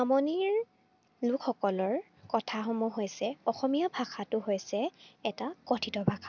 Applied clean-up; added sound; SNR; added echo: none; none; none; none.